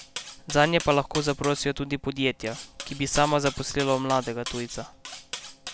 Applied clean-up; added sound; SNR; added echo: none; Cutlery, silverware; 13 dB; none.